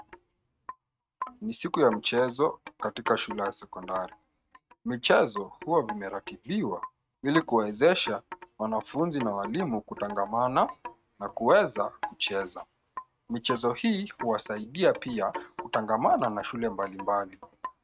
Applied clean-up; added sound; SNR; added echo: neural mask model RNNoise.